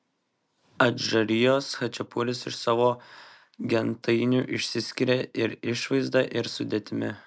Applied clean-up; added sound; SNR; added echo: none; none; none; none.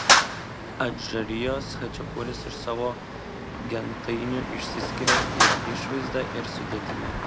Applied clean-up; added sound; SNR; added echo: none; Traffic noise, roadway noise; -5 dB; none.